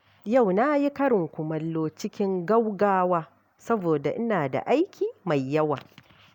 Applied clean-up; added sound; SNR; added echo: none; none; none; none.